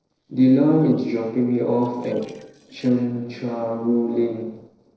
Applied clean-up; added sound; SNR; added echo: neural separator model SepFormer DNS4.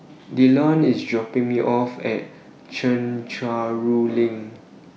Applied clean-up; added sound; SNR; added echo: none; none; none; none.